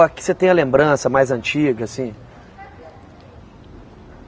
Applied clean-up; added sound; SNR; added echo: none; none; none; none.